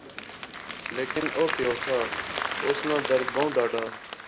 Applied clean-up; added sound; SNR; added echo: none; Applause; 4 dB; none.